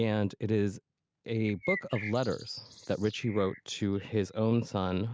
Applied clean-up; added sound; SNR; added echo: none; Bird; 13 dB; none.